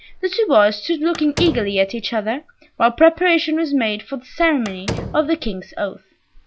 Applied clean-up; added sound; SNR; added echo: none; Slam; 11 dB; none.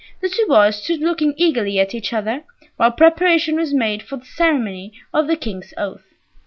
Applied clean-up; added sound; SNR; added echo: none; none; none; none.